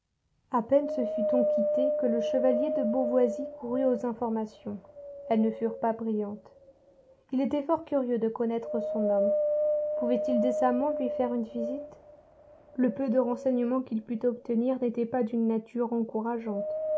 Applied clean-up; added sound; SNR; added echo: none; Wind; 3 dB; none.